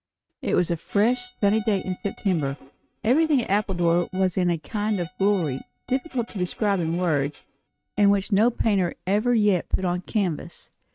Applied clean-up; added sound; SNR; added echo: neural mask model RNNoise.